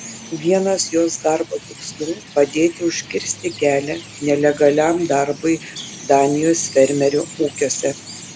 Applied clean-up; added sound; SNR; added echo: none; Chirp, tweet; 16 dB; none.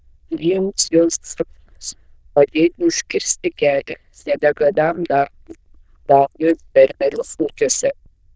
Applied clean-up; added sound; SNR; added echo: neural diffusion model UNIVERSE++.